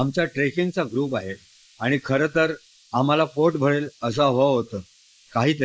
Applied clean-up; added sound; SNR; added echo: neural mask model Resemble Enhance denoiser.